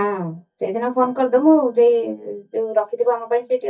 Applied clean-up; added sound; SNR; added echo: neural mask model DeepFilterNet 3.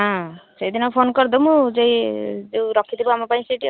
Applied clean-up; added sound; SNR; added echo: none; none; none; none.